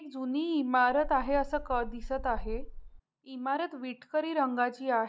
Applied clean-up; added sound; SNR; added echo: none; Meow; 7 dB; none.